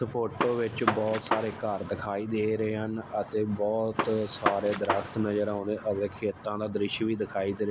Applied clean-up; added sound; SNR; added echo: none; Gunshot, gunfire; 3 dB; none.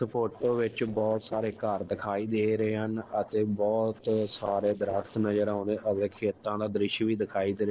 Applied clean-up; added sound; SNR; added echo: neural separator model SepFormer DNS4.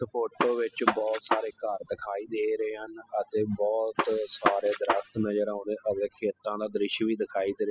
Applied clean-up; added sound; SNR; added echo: classical method spectral subtraction.